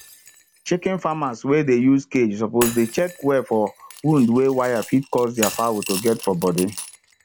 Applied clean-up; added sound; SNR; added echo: none; Shatter + Coin (dropping) / Glass; 14 dB; none.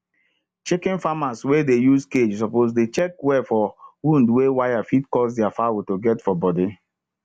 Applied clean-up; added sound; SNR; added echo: none; none; none; none.